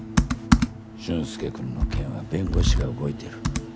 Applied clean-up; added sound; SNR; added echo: none; Computer keyboard; -5 dB; none.